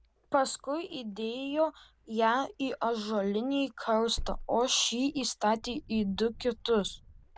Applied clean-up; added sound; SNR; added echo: none; Wind; 16 dB; none.